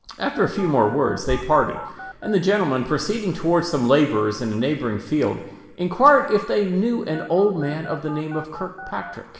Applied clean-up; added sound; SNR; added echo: none; Telephone; 16 dB; reverberation time 1.1 s.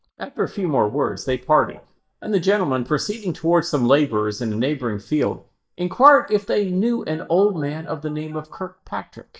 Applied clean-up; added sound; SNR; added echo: neural mask model DeepFilterNet 3.